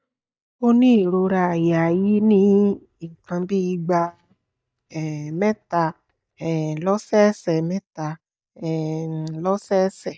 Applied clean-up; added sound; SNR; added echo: neural mask model DeepFilterNet 3.